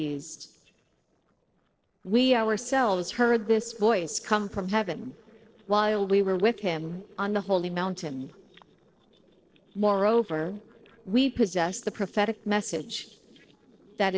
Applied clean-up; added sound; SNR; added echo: neural separator model SepFormer DNS4.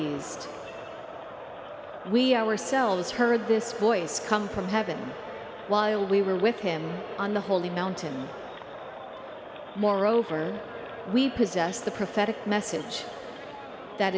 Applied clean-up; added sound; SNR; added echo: none; Crowd; 13 dB; none.